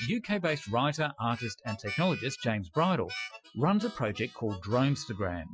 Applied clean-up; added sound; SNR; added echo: classical method Wiener filter.